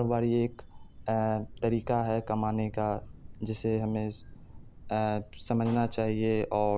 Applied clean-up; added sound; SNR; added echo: none; Thunder; 15 dB; none.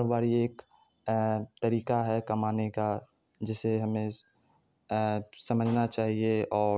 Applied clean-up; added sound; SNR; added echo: none; none; none; none.